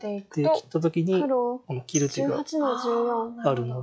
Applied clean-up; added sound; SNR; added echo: classical method log-MMSE.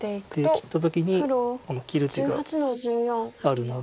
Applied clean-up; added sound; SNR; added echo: neural mask model Resemble Enhance denoiser.